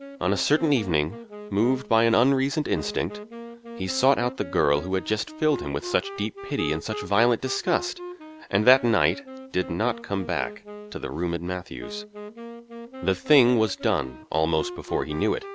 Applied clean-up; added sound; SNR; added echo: none; Wind instrument, woodwind instrument; 13 dB; none.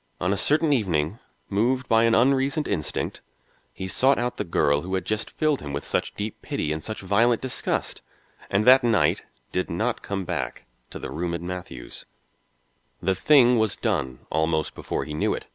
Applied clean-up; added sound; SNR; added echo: none; none; none; none.